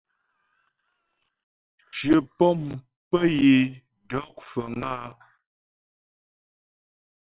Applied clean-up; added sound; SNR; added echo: neural separator model SepFormer WHAM!.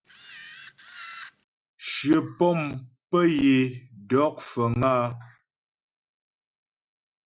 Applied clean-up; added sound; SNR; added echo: none; Camera; 18 dB; none.